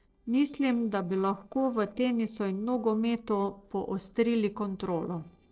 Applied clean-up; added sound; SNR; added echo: neural separator model SepFormer DNS4.